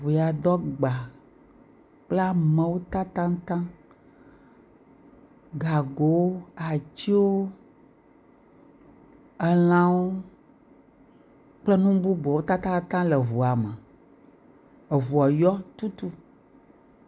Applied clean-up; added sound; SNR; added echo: none; none; none; none.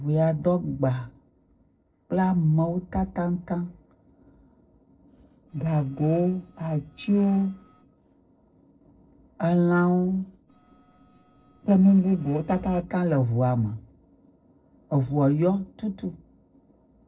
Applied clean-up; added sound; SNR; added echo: neural separator model SepFormer DNS4.